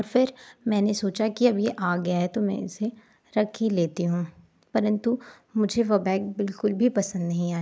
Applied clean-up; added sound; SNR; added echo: none; none; none; none.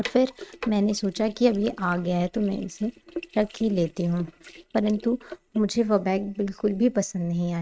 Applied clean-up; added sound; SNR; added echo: neural mask model RNNoise.